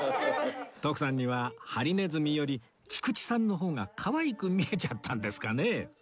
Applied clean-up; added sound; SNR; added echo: none; none; none; none.